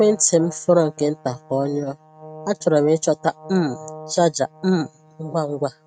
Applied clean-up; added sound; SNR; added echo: neural mask model RNNoise.